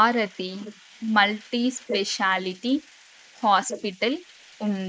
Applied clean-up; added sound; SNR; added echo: neural mask model Resemble Enhance denoiser.